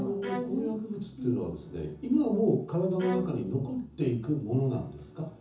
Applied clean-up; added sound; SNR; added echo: none; Bowed string instrument; 13 dB; reverberation time 0.6 s.